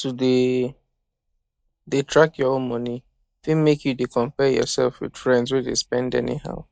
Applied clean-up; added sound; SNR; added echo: neural mask model DeepFilterNet 3.